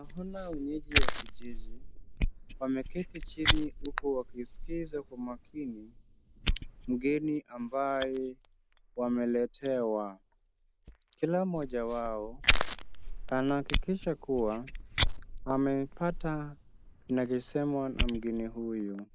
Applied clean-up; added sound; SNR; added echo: neural mask model Resemble Enhance denoiser.